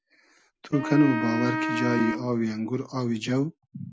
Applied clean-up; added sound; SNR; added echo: none; Wind instrument, woodwind instrument; 4 dB; none.